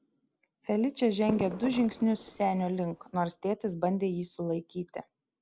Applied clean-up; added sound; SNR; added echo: none; Fireworks; 10 dB; none.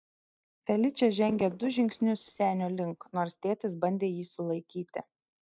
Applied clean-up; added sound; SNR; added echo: neural mask model DeepFilterNet 3.